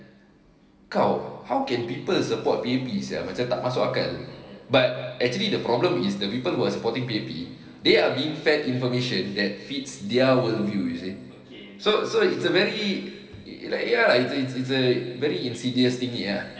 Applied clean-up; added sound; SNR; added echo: none; none; none; reverberation time 2.8 s.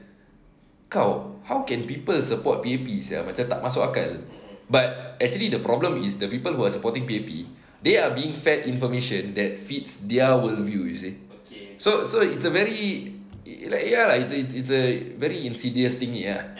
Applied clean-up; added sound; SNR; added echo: none; none; none; none.